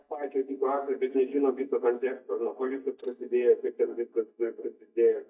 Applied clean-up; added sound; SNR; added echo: neural mask model DeepFilterNet 3.